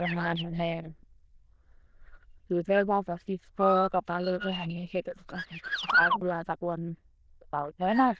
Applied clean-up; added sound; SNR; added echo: neural diffusion model UNIVERSE++.